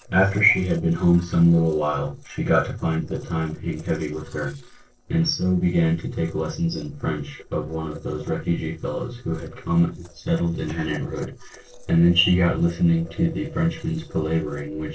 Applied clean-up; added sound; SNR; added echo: neural separator model SepFormer DNS4.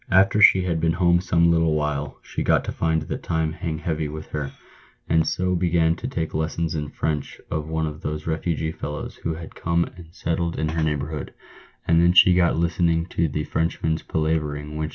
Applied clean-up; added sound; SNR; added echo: none; none; none; none.